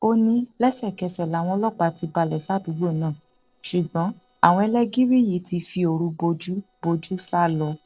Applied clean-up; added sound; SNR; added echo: neural separator model SepFormer DNS4.